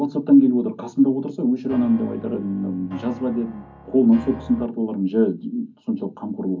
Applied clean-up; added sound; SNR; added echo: none; Piano; 17 dB; reverberation time 0.4 s.